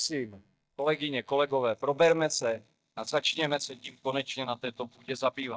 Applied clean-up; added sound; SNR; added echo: neural mask model DeepFilterNet 3.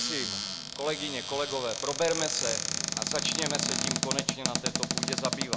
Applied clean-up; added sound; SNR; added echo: none; Cupboard open or close; -2 dB; none.